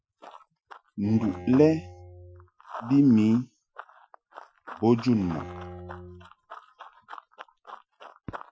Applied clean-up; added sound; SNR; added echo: classical method Wiener filter.